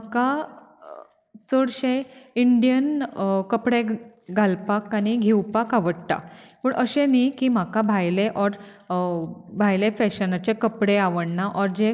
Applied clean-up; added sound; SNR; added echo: neural mask model Resemble Enhance denoiser.